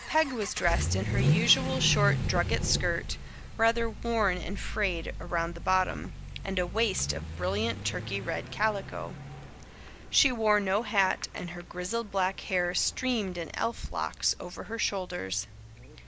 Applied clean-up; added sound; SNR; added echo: none; Accelerating, revving, vroom / Vehicle; 5 dB; none.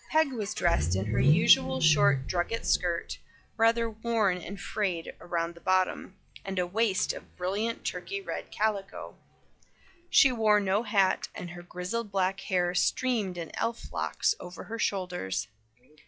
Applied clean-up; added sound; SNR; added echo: classical method log-MMSE.